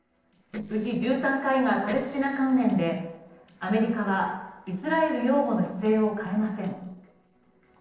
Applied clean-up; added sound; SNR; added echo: neural separator model SepFormer DNS4.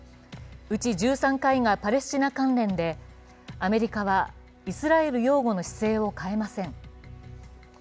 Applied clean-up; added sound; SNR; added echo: none; none; none; none.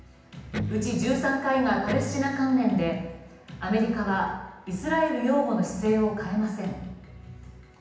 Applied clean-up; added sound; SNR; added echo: none; Electric guitar; 7 dB; reverberation time 0.9 s.